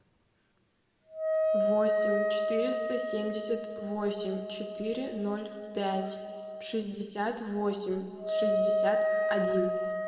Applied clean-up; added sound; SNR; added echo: none; Wind instrument, woodwind instrument; -3 dB; reverberation time 1.9 s.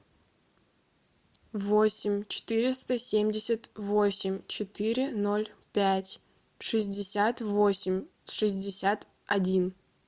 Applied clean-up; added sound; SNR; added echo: none; none; none; none.